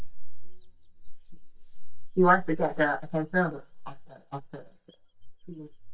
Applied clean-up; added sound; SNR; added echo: neural mask model DeepFilterNet 3.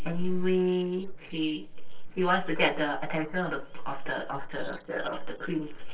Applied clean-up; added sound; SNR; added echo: neural separator model SepFormer DNS4.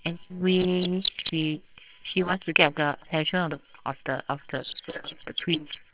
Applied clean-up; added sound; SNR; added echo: neural separator model SepFormer WHAMR!.